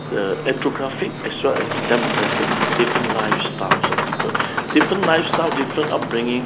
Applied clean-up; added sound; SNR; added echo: none; Boat, Water vehicle; 0 dB; none.